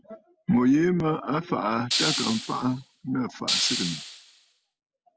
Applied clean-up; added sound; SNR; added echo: none; Hiss; 3 dB; none.